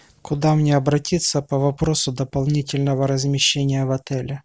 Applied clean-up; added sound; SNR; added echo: none; none; none; none.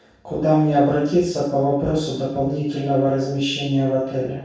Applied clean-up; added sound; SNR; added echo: none; none; none; reverberation time 0.7 s.